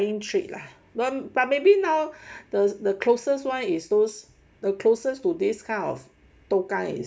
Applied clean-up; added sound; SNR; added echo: none; none; none; none.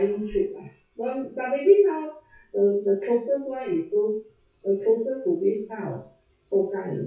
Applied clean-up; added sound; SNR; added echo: classical method WPE with log-MMSE.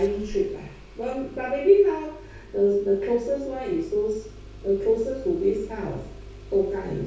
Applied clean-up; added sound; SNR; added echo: none; Engine starting; 17 dB; reverberation time 0.6 s.